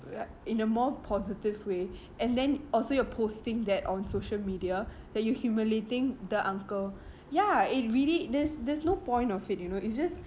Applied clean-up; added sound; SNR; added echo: none; none; none; none.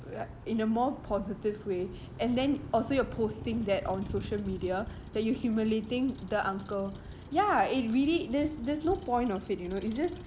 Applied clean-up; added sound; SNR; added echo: none; Motor vehicle (road); 15 dB; none.